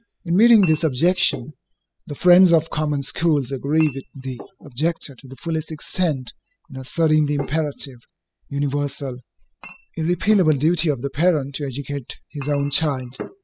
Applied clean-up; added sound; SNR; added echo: classical method spectral subtraction.